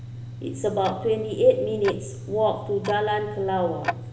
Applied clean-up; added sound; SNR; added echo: none; Tick-tock; 10 dB; reverberation time 1.1 s.